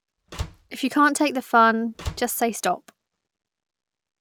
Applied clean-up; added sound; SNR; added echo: none; Slam; 13 dB; none.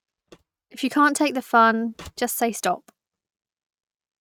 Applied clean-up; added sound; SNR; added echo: neural mask model RNNoise.